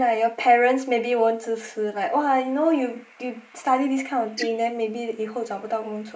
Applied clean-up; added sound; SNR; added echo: neural mask model Resemble Enhance denoiser.